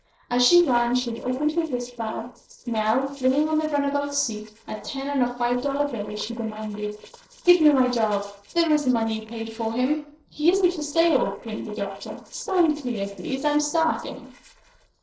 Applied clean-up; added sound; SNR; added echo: neural separator model SepFormer DNS4.